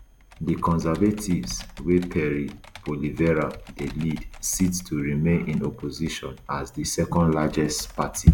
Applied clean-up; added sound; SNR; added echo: none; Computer keyboard; 18 dB; none.